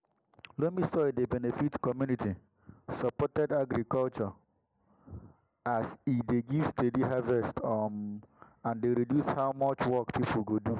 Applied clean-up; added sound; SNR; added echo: none; none; none; none.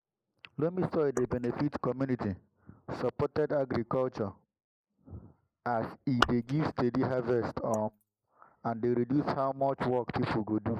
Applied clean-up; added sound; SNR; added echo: neural mask model Resemble Enhance denoiser.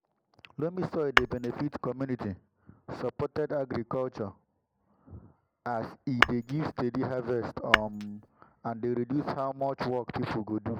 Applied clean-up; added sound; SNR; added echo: none; Tap / Glass; -4 dB; none.